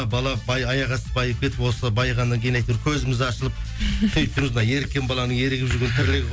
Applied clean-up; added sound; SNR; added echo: none; none; none; none.